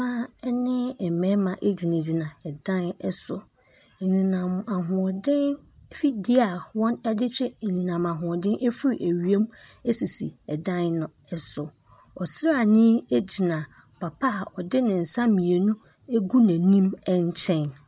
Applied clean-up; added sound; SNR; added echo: none; none; none; none.